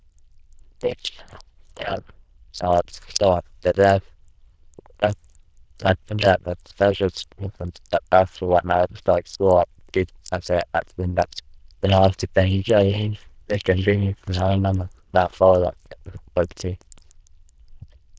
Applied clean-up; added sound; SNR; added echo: neural diffusion model UNIVERSE++.